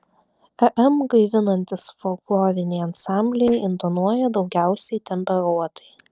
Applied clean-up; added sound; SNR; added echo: neural separator model SepFormer DNS4.